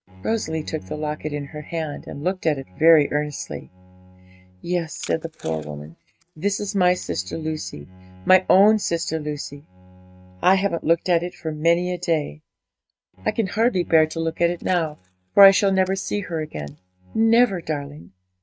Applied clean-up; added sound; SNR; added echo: neural mask model RNNoise.